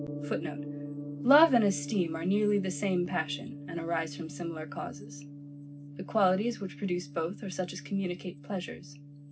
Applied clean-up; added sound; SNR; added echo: none; Gong; 11 dB; reverberation time 0.4 s.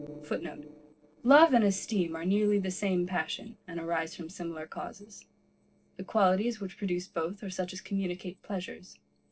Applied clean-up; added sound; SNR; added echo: neural separator model SepFormer DNS4.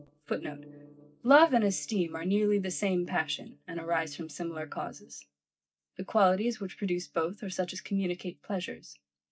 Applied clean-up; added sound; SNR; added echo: neural mask model DeepFilterNet 3.